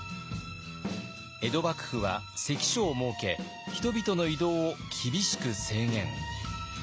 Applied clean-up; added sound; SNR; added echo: none; none; none; none.